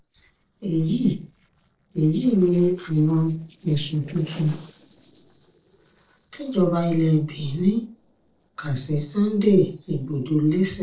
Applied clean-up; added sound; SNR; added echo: neural separator model SepFormer DNS4.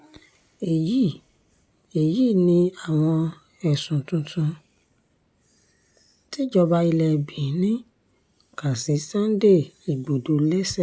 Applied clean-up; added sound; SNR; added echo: none; none; none; none.